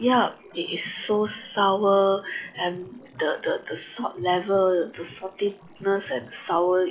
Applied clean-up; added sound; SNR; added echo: classical method log-MMSE.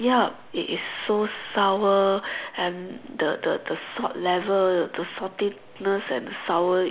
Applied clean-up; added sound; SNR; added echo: none; none; none; none.